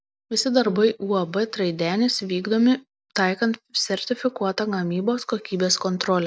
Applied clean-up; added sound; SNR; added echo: none; none; none; none.